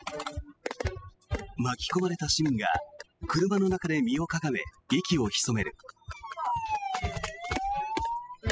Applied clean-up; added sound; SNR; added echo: classical method spectral subtraction.